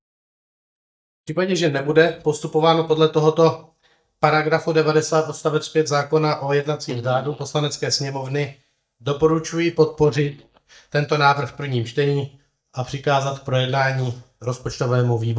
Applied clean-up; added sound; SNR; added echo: neural mask model DeepFilterNet 3.